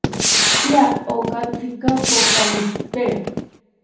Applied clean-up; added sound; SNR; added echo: none; Gunshot, gunfire; -2 dB; reverberation time 0.7 s.